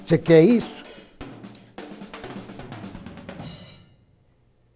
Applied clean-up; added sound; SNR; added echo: none; Drum / Drum kit; 16 dB; none.